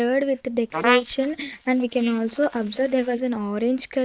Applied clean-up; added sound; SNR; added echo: neural mask model Resemble Enhance denoiser.